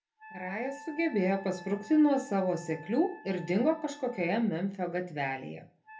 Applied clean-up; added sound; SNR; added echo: none; Wind instrument, woodwind instrument; 20 dB; reverberation time 0.3 s.